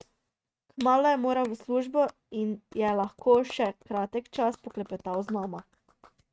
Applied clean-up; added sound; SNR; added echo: neural mask model RNNoise.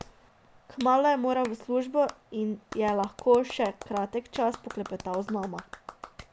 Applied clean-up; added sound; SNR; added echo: none; Clapping; 18 dB; none.